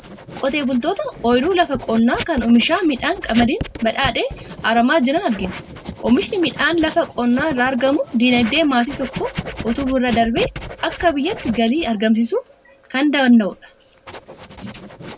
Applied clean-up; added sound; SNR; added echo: none; Writing; 14 dB; none.